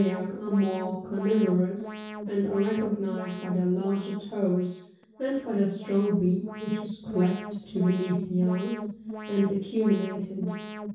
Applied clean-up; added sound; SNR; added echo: none; Alarm; 11 dB; reverberation time 0.6 s.